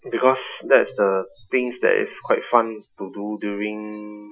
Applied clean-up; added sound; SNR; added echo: classical method Wiener filter.